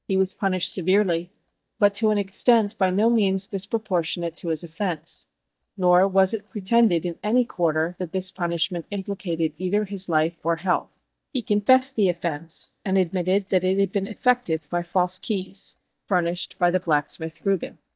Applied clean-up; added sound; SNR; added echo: neural mask model DeepFilterNet 3.